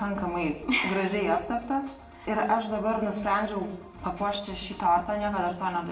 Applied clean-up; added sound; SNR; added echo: none; none; none; reverberation time 0.6 s.